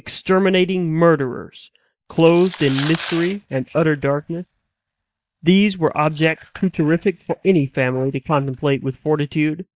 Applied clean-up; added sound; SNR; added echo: neural mask model DeepFilterNet 3.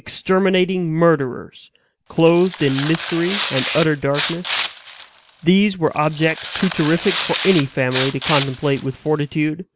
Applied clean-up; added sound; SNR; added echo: none; Tearing; 8 dB; none.